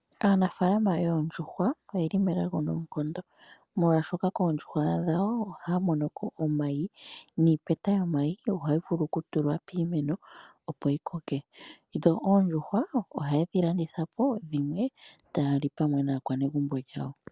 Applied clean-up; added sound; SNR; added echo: none; none; none; none.